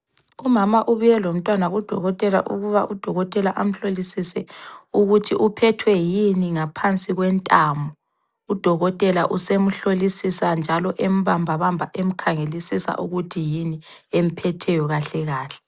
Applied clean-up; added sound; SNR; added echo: none; none; none; none.